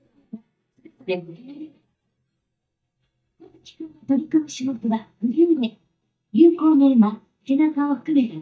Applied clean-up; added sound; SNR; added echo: neural mask model DeepFilterNet 3.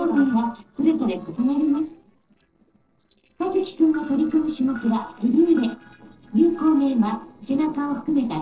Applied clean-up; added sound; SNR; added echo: neural separator model SepFormer DNS4.